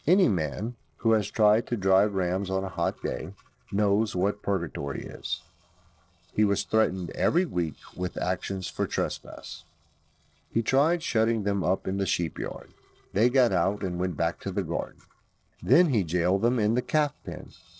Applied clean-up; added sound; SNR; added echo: neural separator model SepFormer DNS4.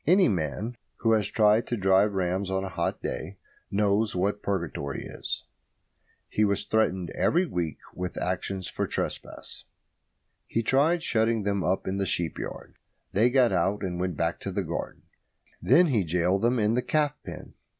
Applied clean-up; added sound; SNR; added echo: none; none; none; none.